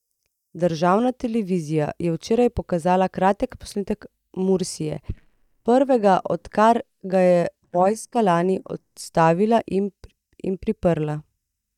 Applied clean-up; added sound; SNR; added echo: neural mask model DeepFilterNet 3.